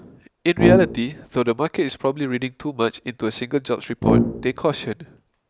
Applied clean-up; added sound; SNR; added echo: none; Brass instrument; -2 dB; none.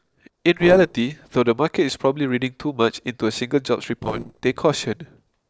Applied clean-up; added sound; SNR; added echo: neural separator model SepFormer DNS4.